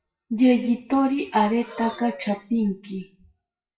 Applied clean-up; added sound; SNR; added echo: classical method WPE with log-MMSE.